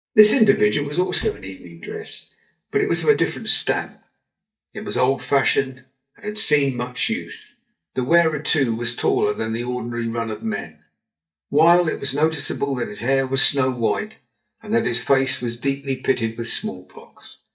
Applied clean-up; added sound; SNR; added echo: neural mask model DeepFilterNet 3.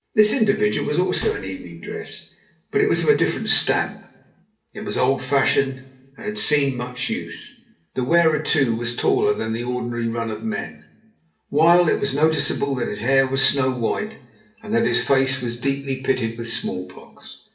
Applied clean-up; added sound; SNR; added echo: none; Microwave oven; 15 dB; reverberation time 0.7 s.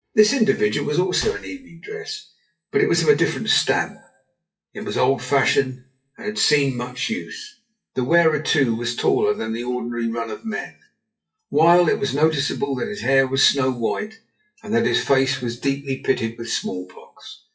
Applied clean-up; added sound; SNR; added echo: classical method WPE with log-MMSE.